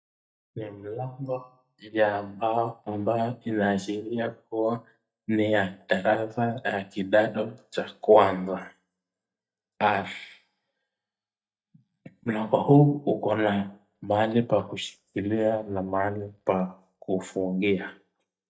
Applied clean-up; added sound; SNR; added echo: neural mask model DeepFilterNet 3.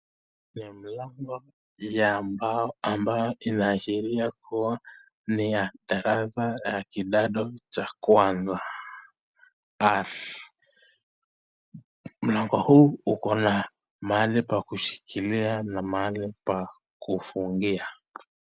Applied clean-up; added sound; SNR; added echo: none; none; none; none.